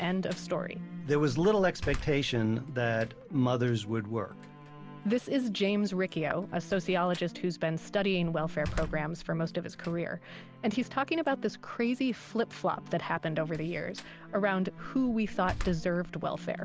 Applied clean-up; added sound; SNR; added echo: none; Slam; 14 dB; none.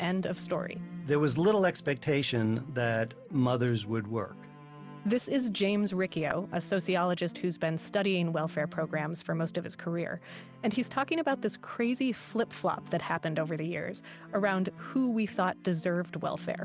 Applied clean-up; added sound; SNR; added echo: none; none; none; none.